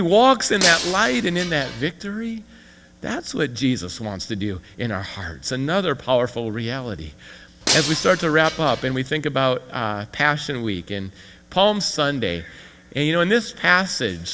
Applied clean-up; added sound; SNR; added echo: none; Shatter; 4 dB; none.